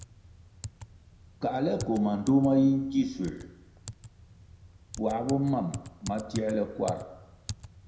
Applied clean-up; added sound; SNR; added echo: none; Typing; 14 dB; reverberation time 0.8 s.